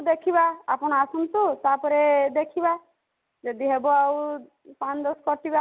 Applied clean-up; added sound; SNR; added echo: none; none; none; none.